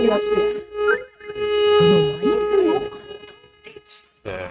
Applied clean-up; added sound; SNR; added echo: neural mask model RNNoise.